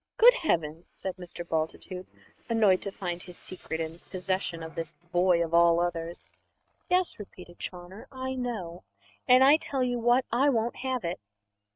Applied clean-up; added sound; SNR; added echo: neural mask model RNNoise.